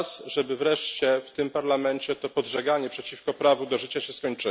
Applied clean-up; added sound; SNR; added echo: none; none; none; none.